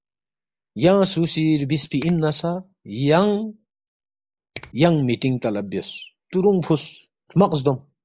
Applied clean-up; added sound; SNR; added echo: neural mask model Resemble Enhance denoiser.